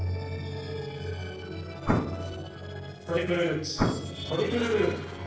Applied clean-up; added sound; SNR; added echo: neural separator model SepFormer DNS4.